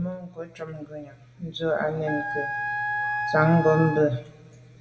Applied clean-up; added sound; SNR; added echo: none; Wind instrument, woodwind instrument; 4 dB; reverberation time 0.9 s.